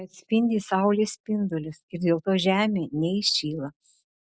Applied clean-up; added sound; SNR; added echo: none; none; none; none.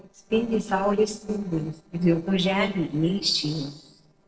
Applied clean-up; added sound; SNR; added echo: neural separator model SepFormer DNS4.